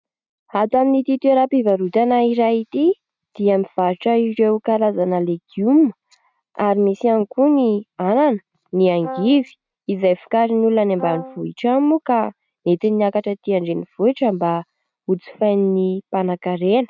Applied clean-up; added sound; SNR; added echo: neural mask model RNNoise.